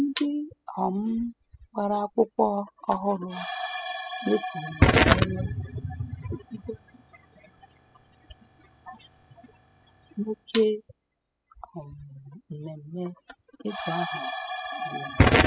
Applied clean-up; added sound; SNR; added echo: classical method spectral subtraction.